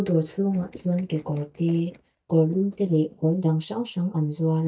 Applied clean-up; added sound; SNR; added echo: neural mask model DeepFilterNet 3.